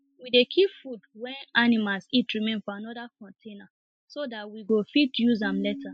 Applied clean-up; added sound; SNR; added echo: classical method spectral subtraction.